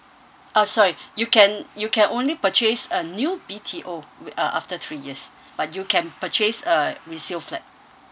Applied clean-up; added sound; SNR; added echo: none; none; none; none.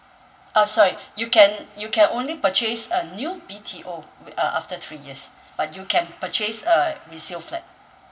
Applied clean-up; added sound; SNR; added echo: none; none; none; reverberation time 0.7 s.